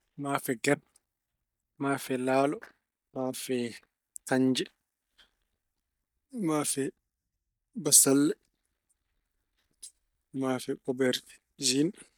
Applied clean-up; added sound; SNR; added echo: neural mask model DeepFilterNet 3.